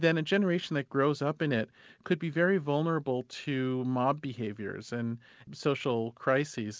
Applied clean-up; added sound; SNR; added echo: none; none; none; none.